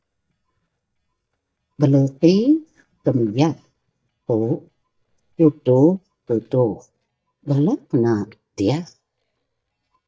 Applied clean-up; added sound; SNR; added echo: neural mask model DeepFilterNet 3.